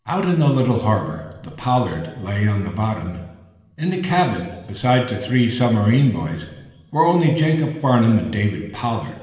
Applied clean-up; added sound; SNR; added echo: none; none; none; reverberation time 1.1 s.